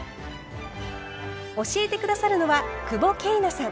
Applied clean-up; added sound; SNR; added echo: none; none; none; none.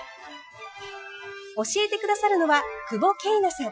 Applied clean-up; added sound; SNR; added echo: classical method Wiener filter.